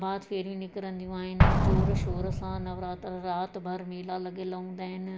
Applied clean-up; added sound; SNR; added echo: none; Explosion; -5 dB; none.